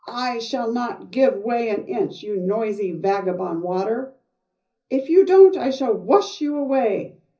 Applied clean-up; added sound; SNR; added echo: none; none; none; reverberation time 0.5 s.